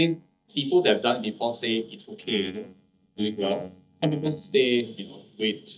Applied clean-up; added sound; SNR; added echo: neural mask model DeepFilterNet 3.